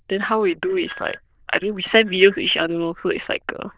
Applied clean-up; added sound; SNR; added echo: neural diffusion model UNIVERSE++.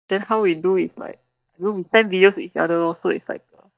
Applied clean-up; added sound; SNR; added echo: neural mask model DeepFilterNet 3.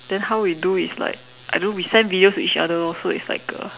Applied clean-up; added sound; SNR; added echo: none; none; none; none.